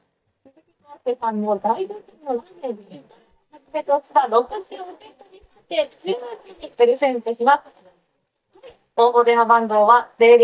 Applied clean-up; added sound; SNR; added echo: neural mask model DeepFilterNet 3.